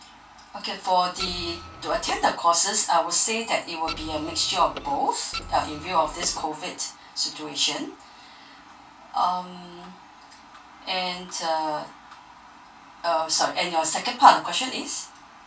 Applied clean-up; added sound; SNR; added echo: none; Printer; 11 dB; reverberation time 0.2 s.